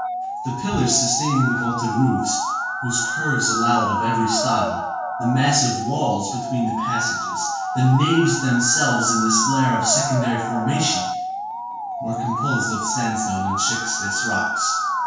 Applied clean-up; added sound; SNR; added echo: none; Musical instrument; 3 dB; reverberation time 0.6 s.